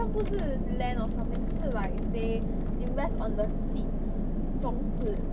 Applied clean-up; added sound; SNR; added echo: none; none; none; none.